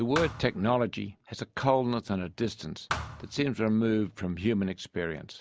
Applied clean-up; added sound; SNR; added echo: none; Thump, thud; 10 dB; none.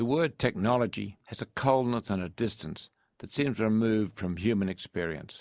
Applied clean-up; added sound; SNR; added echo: none; none; none; none.